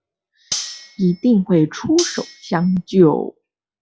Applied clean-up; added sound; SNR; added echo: classical method log-MMSE.